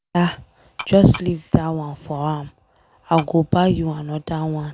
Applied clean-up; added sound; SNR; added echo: none; Tap / Glass; 14 dB; none.